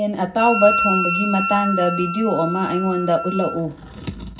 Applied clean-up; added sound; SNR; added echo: none; Wind instrument, woodwind instrument; 4 dB; reverberation time 0.4 s.